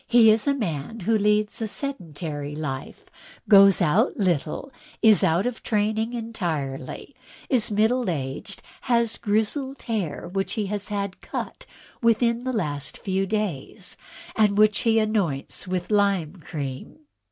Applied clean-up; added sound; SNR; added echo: none; none; none; none.